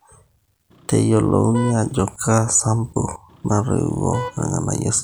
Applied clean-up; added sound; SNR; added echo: none; Vehicle horn, car horn, honking; 15 dB; none.